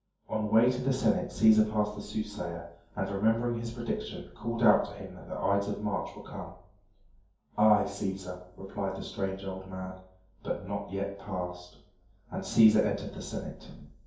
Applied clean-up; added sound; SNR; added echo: none; none; none; reverberation time 0.6 s.